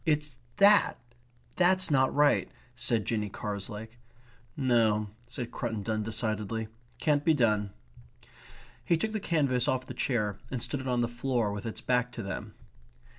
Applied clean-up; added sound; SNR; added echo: none; none; none; none.